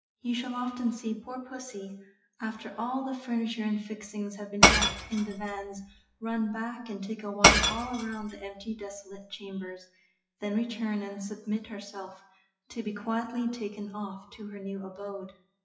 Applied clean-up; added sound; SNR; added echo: classical method WPE with log-MMSE.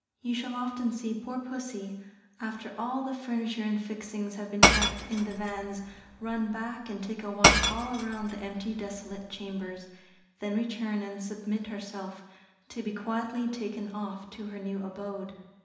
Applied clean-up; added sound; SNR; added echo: none; Shatter / Crushing; -5 dB; reverberation time 1.0 s.